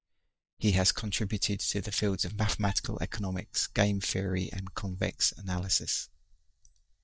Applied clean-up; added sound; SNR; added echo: neural mask model DeepFilterNet 3.